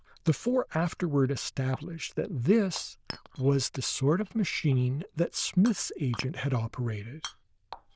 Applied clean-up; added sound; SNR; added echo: neural diffusion model UNIVERSE++.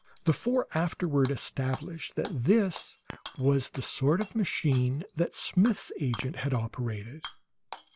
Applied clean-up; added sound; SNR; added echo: none; Chink, clink + Shatter / Hammer; 17 dB; none.